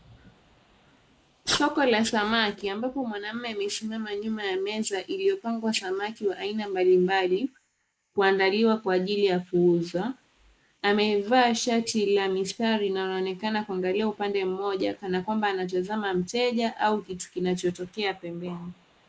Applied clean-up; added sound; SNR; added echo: neural mask model Resemble Enhance denoiser.